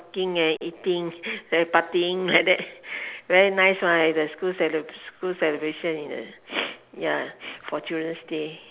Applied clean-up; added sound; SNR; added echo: none; none; none; none.